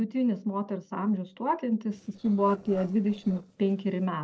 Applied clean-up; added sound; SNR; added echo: neural separator model SepFormer DNS4.